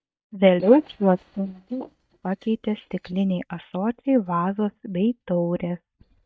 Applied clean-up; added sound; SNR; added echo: neural mask model DeepFilterNet 3.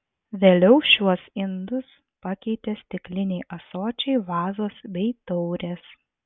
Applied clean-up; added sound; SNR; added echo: none; none; none; none.